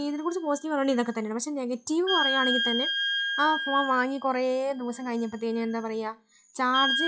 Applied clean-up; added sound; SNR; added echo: classical method log-MMSE.